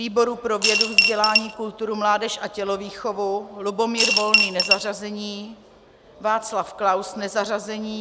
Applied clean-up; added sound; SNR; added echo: none; Coin (dropping) / Glass; -5 dB; none.